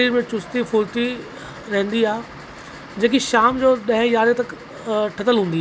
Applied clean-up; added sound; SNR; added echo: none; none; none; none.